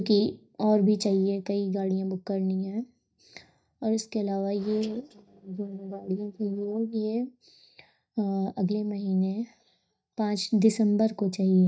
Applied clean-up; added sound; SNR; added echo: neural mask model DeepFilterNet 3.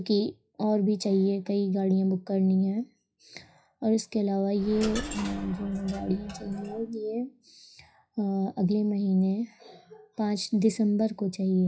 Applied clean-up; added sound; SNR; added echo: classical method WPE with log-MMSE.